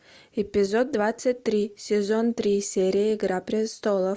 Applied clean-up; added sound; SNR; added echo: none; none; none; none.